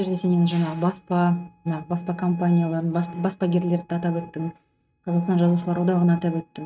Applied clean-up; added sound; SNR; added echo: neural mask model RNNoise.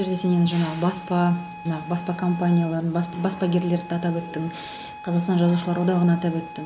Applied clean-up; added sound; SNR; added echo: none; Harmonica; 16 dB; none.